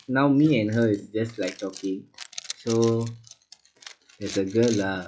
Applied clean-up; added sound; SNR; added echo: classical method log-MMSE.